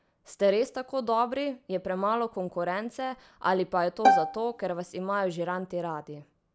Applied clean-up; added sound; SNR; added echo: none; Bowed string instrument; -4 dB; none.